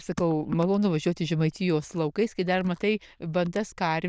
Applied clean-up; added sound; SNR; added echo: neural diffusion model UNIVERSE++.